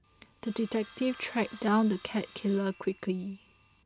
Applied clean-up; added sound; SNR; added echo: none; Sawing; 17 dB; none.